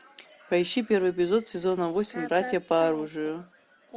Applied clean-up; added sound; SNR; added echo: none; none; none; none.